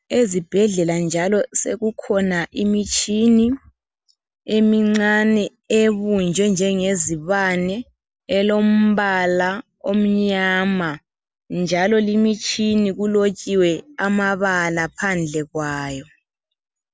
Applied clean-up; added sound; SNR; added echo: none; none; none; none.